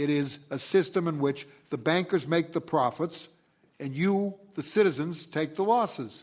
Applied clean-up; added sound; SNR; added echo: none; none; none; none.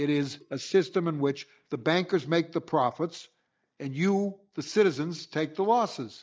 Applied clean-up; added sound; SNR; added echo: neural mask model DeepFilterNet 3.